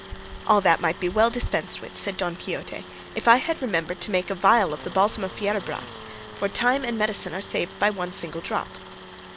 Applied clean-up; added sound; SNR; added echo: none; Tools; 16 dB; none.